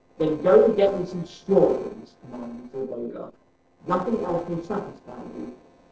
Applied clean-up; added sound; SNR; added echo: neural separator model SepFormer DNS4.